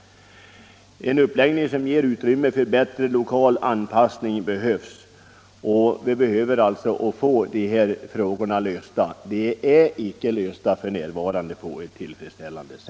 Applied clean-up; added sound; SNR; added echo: none; none; none; none.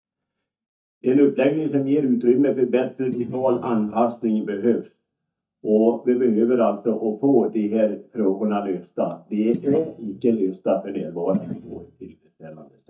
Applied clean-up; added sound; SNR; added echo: neural mask model DeepFilterNet 3.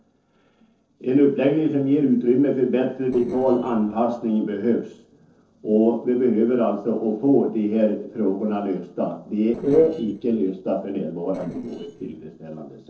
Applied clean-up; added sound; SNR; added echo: neural separator model SepFormer DNS4.